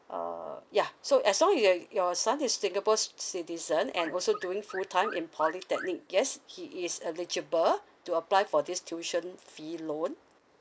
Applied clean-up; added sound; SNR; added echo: neural mask model Resemble Enhance denoiser.